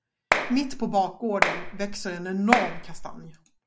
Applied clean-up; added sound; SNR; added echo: none; Clapping; 0 dB; none.